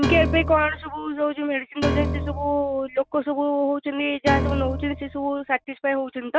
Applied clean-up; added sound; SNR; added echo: none; Piano; 4 dB; none.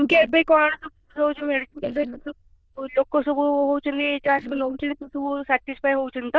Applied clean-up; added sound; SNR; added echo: neural diffusion model UNIVERSE++.